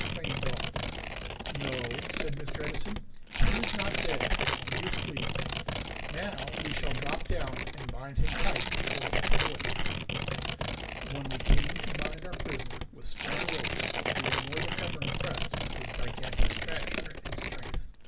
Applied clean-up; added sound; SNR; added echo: none; Tearing; 3 dB; reverberation time 0.5 s.